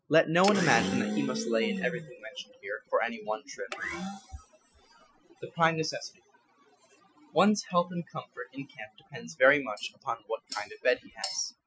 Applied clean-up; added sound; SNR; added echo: classical method Wiener filter.